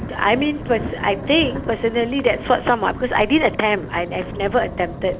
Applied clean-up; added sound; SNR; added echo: none; Thunder; 11 dB; none.